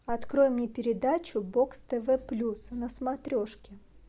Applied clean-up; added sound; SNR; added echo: none; none; none; none.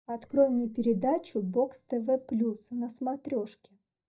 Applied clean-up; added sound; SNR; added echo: neural mask model DeepFilterNet 3.